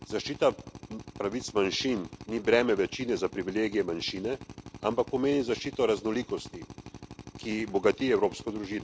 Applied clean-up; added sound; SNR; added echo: none; Drill; 16 dB; none.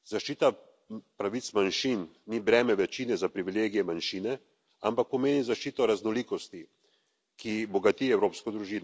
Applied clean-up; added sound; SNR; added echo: none; none; none; none.